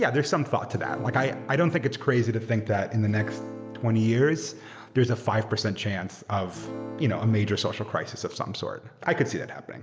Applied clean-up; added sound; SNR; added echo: none; Acoustic guitar / Strum; 14 dB; none.